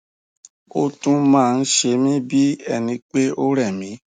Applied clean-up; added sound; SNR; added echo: none; none; none; none.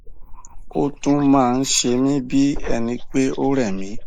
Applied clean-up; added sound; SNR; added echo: neural mask model Resemble Enhance denoiser.